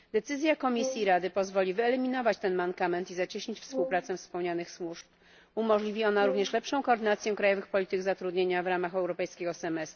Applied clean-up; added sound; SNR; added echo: none; Brass instrument; 12 dB; none.